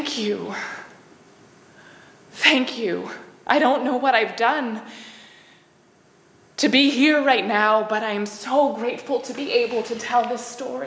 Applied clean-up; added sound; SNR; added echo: none; none; none; none.